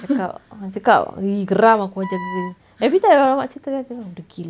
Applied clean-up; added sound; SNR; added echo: none; Wind instrument, woodwind instrument; 13 dB; none.